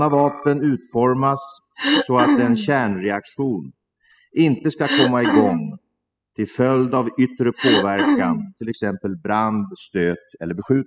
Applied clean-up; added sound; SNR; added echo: classical method spectral subtraction.